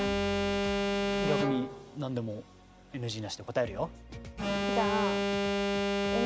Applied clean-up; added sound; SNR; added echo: none; Alarm; -4 dB; none.